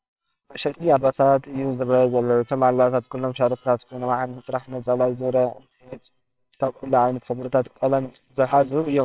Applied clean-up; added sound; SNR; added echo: neural separator model SepFormer WHAMR!.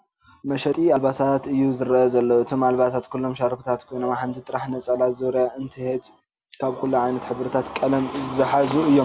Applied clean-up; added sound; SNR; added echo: none; none; none; none.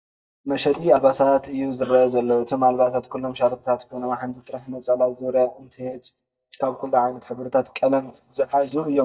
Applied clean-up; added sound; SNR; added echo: neural mask model DeepFilterNet 3.